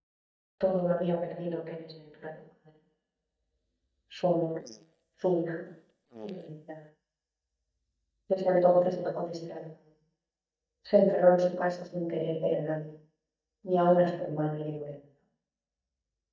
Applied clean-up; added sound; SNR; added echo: neural mask model DeepFilterNet 3.